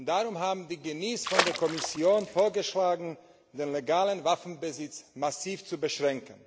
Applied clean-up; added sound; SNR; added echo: none; Water / Splash, splatter; 2 dB; none.